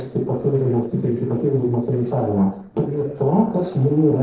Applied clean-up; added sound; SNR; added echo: neural separator model SepFormer DNS4.